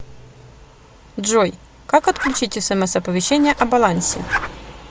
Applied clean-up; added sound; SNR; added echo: none; Zipper (clothing); 10 dB; none.